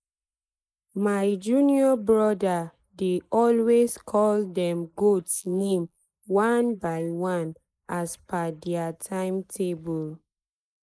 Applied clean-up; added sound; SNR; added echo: neural mask model Resemble Enhance denoiser.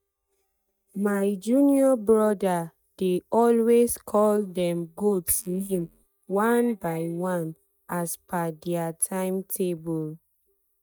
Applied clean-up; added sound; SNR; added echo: neural mask model DeepFilterNet 3.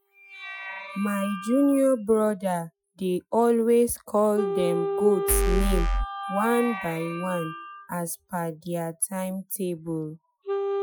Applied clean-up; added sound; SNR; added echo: classical method Wiener filter.